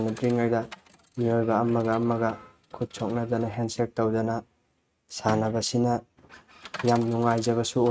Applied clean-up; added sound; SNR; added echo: neural mask model RNNoise.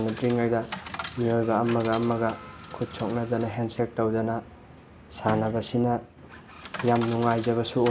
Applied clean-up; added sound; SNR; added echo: none; Coin (dropping) / Chatter; 14 dB; none.